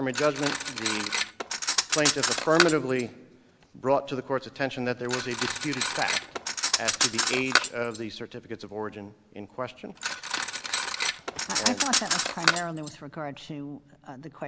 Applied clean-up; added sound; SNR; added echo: none; Cutlery, silverware; -2 dB; none.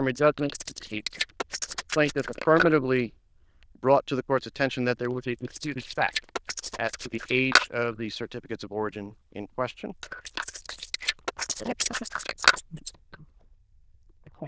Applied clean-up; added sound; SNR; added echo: neural diffusion model UNIVERSE++.